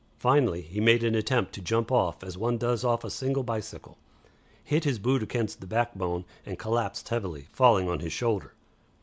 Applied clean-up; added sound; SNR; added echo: none; none; none; none.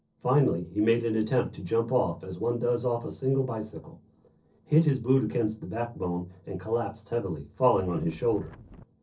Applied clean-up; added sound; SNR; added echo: neural separator model SepFormer DNS4.